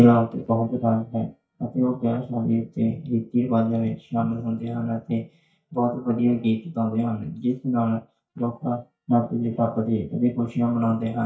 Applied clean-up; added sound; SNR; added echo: neural mask model DeepFilterNet 3.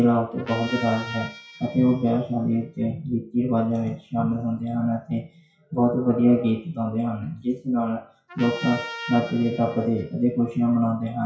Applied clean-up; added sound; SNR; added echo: classical method WPE with log-MMSE.